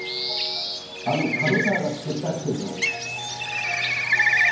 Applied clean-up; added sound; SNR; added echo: none; Bird; -3 dB; reverberation time 0.9 s.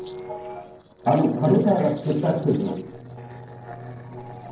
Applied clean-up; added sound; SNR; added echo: neural separator model SepFormer DNS4.